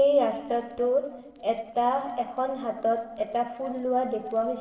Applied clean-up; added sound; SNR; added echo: neural separator model SepFormer DNS4.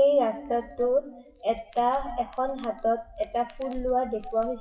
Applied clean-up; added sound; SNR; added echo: classical method WPE with log-MMSE.